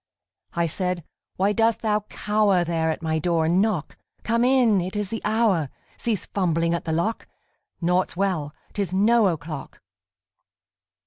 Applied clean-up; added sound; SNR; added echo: none; none; none; none.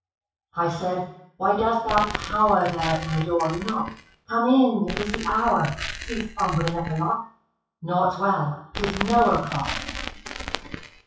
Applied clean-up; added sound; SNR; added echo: classical method WPE with log-MMSE.